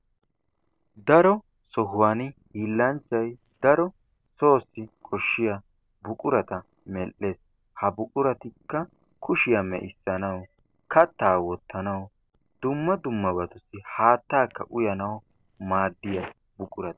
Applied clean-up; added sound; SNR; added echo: neural separator model SepFormer DNS4.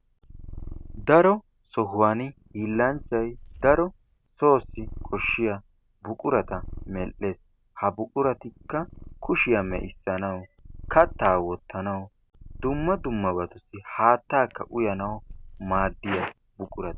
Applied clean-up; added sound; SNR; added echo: none; Purr; 15 dB; none.